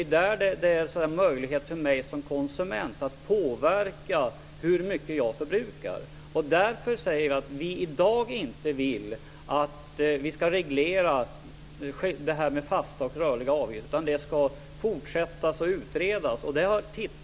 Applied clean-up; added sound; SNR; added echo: none; none; none; none.